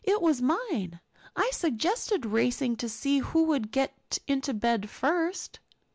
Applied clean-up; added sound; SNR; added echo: none; none; none; none.